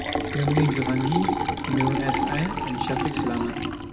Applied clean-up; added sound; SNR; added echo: none; Liquid; -1 dB; reverberation time 2.1 s.